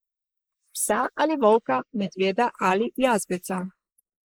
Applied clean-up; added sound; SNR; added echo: neural mask model Resemble Enhance denoiser.